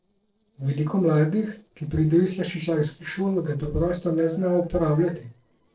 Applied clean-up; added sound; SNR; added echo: neural separator model SepFormer DNS4.